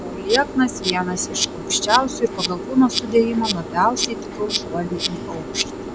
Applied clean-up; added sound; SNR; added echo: none; Insect; 5 dB; none.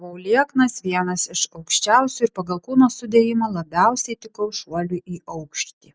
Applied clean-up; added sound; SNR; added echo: none; none; none; none.